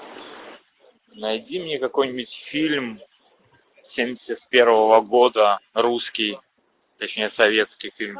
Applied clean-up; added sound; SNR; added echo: none; none; none; none.